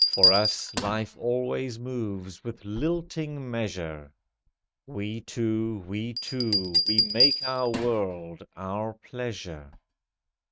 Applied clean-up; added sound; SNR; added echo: neural mask model RNNoise.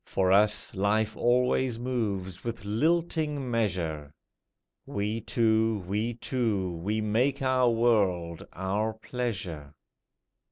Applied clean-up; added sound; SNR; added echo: none; none; none; none.